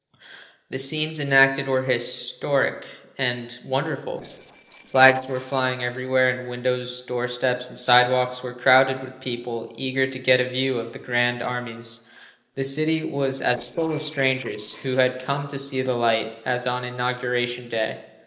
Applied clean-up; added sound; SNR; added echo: neural separator model SepFormer DNS4.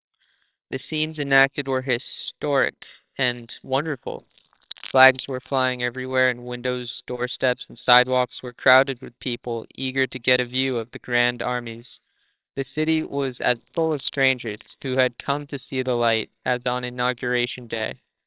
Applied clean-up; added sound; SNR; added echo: neural separator model SepFormer WHAMR!.